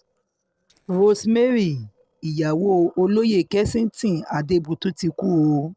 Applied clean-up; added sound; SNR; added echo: neural separator model SepFormer DNS4.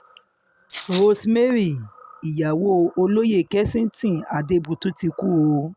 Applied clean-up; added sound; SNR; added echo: none; Rattle (instrument); 5 dB; none.